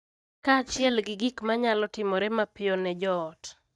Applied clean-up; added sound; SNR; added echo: neural mask model DeepFilterNet 3.